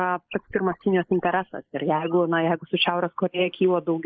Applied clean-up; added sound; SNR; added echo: neural mask model Resemble Enhance denoiser.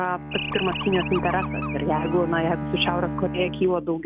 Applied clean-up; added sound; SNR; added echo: none; Animal + Bowed string instrument; 4 dB; none.